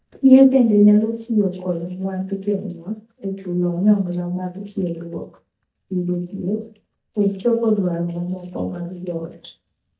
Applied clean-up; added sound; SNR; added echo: neural mask model DeepFilterNet 3.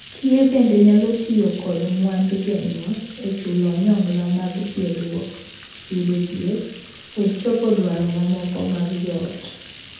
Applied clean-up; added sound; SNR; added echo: none; Bathtub (filling or washing); 16 dB; reverberation time 0.8 s.